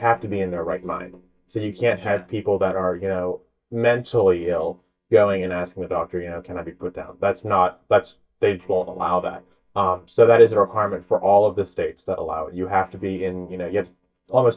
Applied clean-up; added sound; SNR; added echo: neural mask model DeepFilterNet 3.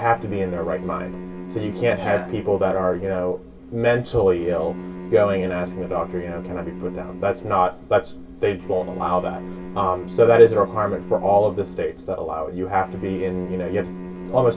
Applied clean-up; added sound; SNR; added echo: none; Bowed string instrument; 13 dB; reverberation time 0.1 s.